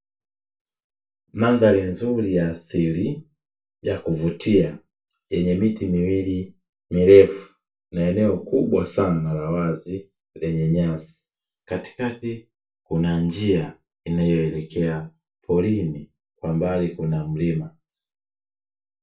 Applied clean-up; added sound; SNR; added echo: none; none; none; reverberation time 0.2 s.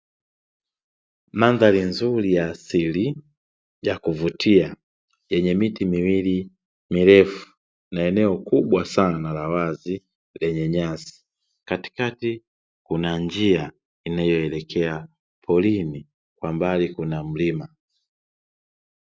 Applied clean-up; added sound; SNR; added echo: none; none; none; none.